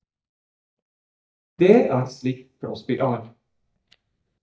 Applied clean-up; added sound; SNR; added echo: neural mask model DeepFilterNet 3.